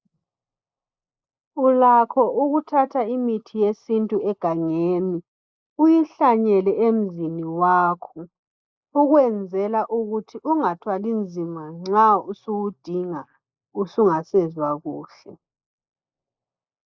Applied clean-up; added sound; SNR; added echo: neural mask model Resemble Enhance denoiser.